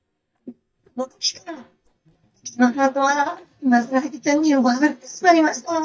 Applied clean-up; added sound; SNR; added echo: neural mask model DeepFilterNet 3.